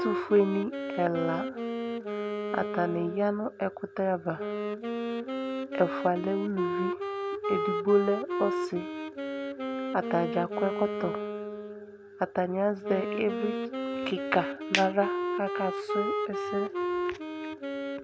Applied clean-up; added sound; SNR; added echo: none; Wind instrument, woodwind instrument; 2 dB; none.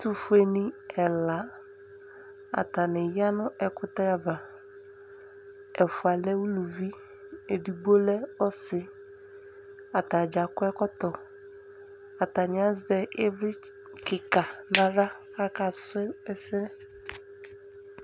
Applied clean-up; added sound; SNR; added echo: none; none; none; none.